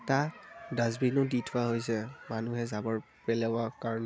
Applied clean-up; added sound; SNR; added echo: none; none; none; none.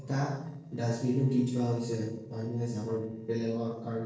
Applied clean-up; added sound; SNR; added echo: neural separator model SepFormer DNS4.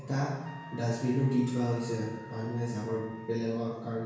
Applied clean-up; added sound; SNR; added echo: none; Trumpet; 18 dB; reverberation time 1.0 s.